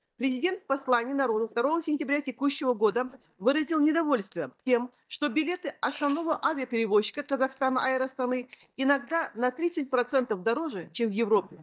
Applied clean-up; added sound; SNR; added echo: neural mask model DeepFilterNet 3.